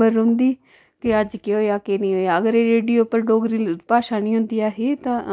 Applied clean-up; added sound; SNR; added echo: none; none; none; none.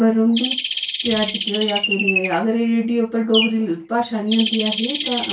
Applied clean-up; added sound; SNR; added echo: none; Bird; 5 dB; reverberation time 0.2 s.